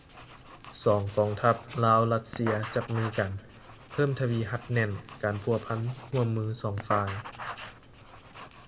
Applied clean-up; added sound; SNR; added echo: none; Writing; 14 dB; reverberation time 0.8 s.